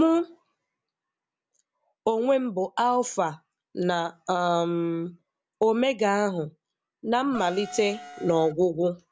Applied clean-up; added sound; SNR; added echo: none; Wind instrument, woodwind instrument; 14 dB; none.